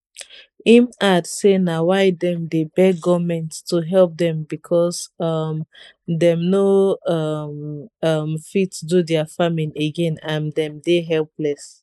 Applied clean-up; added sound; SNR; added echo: neural mask model Resemble Enhance denoiser.